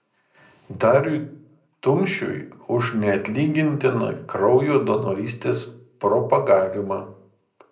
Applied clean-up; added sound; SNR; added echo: none; none; none; reverberation time 0.5 s.